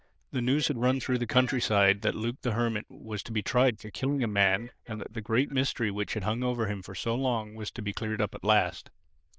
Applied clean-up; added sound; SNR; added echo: neural diffusion model UNIVERSE++.